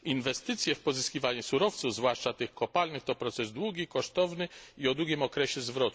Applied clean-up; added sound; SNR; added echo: none; none; none; none.